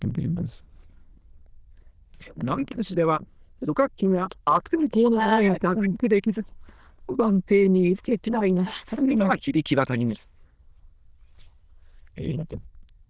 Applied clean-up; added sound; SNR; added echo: neural diffusion model UNIVERSE++.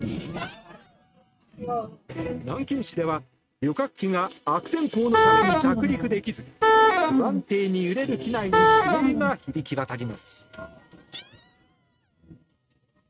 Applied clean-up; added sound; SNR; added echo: neural mask model RNNoise.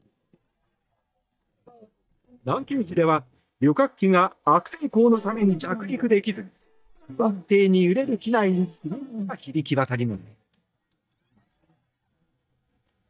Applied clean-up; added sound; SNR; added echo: neural mask model DeepFilterNet 3.